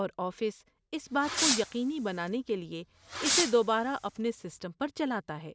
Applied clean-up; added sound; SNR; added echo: none; Fireworks; 3 dB; none.